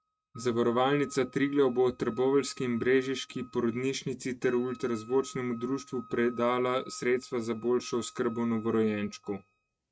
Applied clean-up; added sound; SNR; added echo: neural mask model RNNoise.